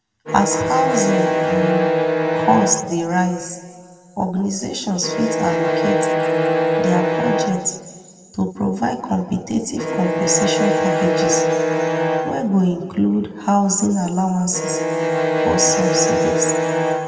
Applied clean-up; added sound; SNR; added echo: none; Bowed string instrument; -1 dB; reverberation time 2.0 s.